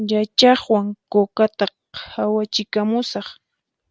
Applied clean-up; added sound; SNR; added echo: none; none; none; none.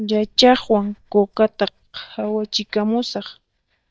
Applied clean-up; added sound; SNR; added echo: neural mask model DeepFilterNet 3.